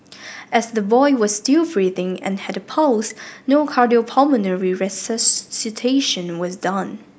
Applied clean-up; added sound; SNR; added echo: none; none; none; none.